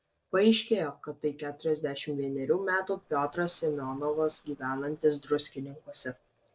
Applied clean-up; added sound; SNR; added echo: neural separator model SepFormer DNS4.